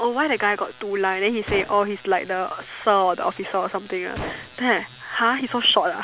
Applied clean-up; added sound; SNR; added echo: none; Gunshot, gunfire; 16 dB; none.